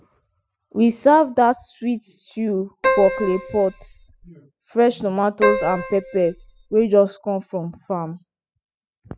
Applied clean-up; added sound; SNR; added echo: classical method spectral subtraction.